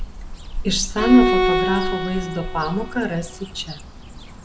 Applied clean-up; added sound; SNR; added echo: none; Cricket / Bird + Bowed string instrument; 2 dB; none.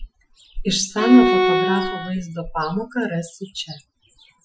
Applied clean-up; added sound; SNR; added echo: classical method Wiener filter.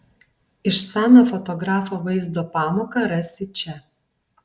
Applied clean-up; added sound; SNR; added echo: none; none; none; none.